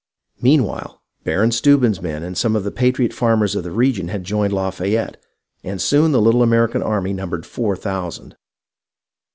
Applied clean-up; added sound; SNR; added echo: none; none; none; none.